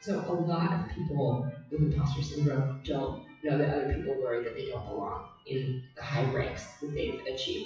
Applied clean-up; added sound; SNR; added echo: classical method WPE with log-MMSE.